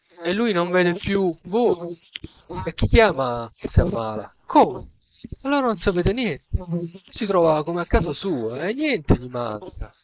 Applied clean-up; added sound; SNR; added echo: neural mask model Resemble Enhance denoiser.